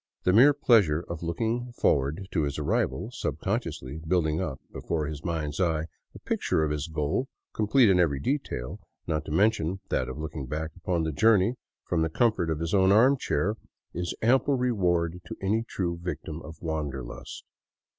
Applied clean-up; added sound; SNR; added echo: none; none; none; none.